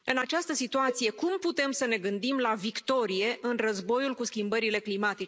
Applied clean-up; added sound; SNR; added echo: none; Cowbell; 14 dB; none.